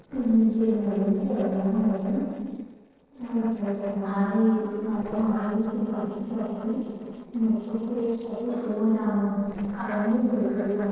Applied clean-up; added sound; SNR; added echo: neural separator model SepFormer DNS4.